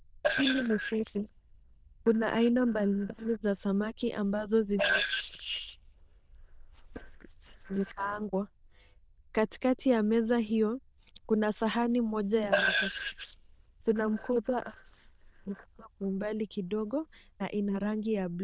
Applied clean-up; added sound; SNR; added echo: neural diffusion model UNIVERSE++.